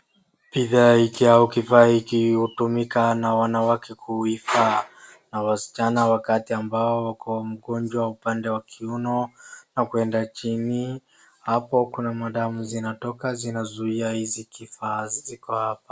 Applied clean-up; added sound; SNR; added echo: none; none; none; none.